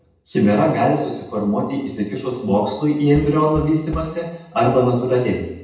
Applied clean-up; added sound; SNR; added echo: none; Knock; 13 dB; reverberation time 0.8 s.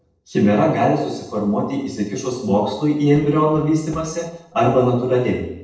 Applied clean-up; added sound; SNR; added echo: neural separator model SepFormer DNS4.